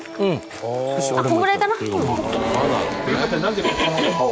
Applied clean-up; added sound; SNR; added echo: none; none; none; none.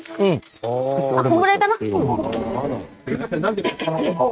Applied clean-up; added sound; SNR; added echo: neural mask model RNNoise.